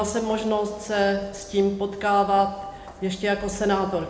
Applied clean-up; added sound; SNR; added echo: none; Walk, footsteps; 20 dB; reverberation time 0.9 s.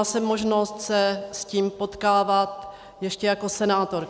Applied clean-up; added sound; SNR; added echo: none; none; none; none.